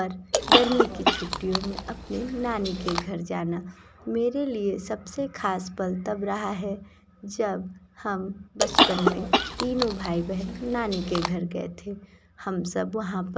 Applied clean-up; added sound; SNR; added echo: none; Chewing, mastication / Cough; -3 dB; none.